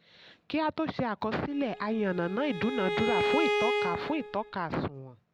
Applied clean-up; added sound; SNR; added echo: none; Bowed string instrument; 1 dB; none.